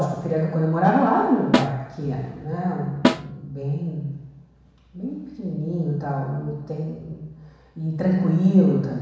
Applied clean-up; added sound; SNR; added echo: none; Snare drum; 3 dB; reverberation time 1.1 s.